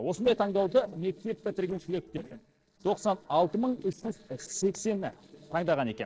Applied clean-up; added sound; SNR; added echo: neural separator model SepFormer DNS4.